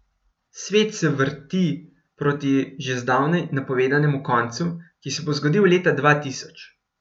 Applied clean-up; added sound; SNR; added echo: none; none; none; none.